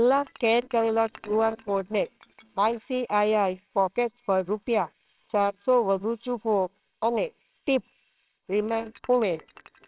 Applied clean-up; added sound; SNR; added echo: neural separator model SepFormer WHAMR!.